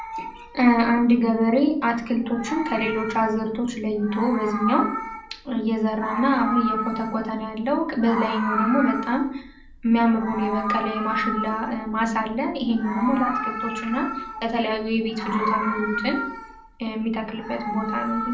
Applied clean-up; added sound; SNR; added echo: none; Meow; 8 dB; reverberation time 0.6 s.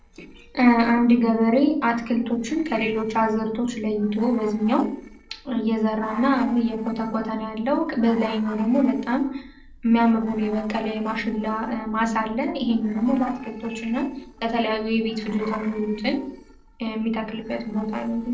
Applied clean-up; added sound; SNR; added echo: neural separator model SepFormer DNS4.